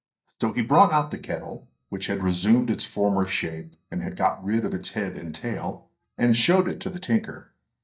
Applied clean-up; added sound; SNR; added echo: neural mask model DeepFilterNet 3.